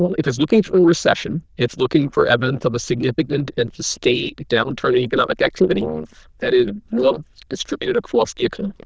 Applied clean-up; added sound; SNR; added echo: neural diffusion model UNIVERSE++.